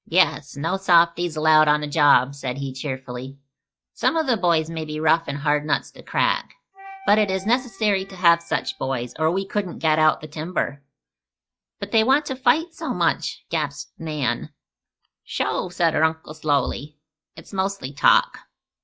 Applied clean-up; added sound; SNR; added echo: classical method log-MMSE.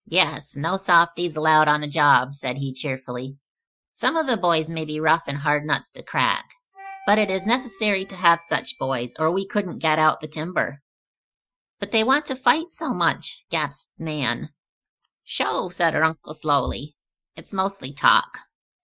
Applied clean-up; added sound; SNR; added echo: classical method Wiener filter.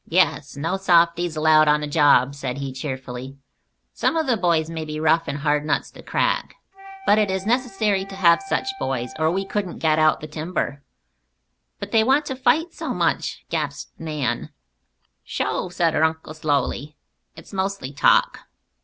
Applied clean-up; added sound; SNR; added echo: none; Wind instrument, woodwind instrument; 16 dB; none.